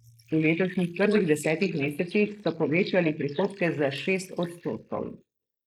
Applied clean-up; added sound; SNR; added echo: neural mask model Resemble Enhance denoiser.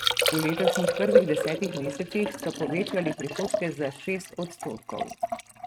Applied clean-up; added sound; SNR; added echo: neural mask model RNNoise.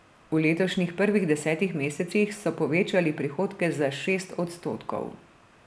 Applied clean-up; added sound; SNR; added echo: none; none; none; none.